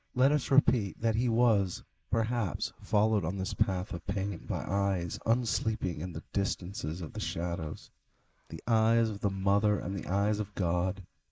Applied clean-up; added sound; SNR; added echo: neural mask model Resemble Enhance denoiser.